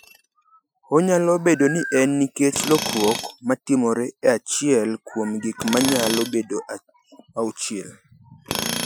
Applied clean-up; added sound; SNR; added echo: classical method Wiener filter.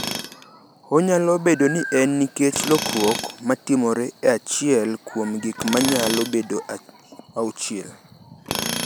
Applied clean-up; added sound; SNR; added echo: none; Tools; 10 dB; none.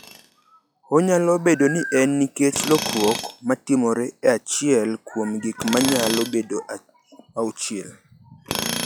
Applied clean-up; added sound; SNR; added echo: classical method log-MMSE.